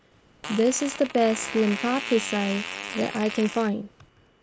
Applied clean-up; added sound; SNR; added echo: none; Fart; 10 dB; none.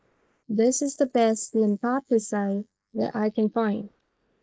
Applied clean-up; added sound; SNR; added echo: neural mask model Resemble Enhance denoiser.